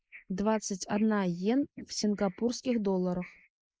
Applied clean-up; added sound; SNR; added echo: neural mask model Resemble Enhance denoiser.